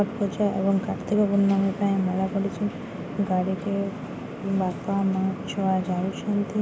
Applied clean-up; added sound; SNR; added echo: none; none; none; none.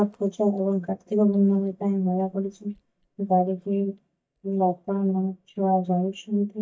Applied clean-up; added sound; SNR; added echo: neural mask model DeepFilterNet 3.